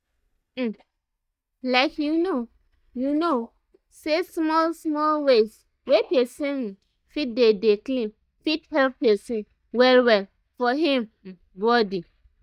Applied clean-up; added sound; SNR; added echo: neural mask model DeepFilterNet 3.